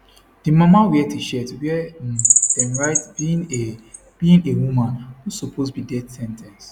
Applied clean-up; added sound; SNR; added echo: none; Bird vocalization, bird call, bird song; 2 dB; none.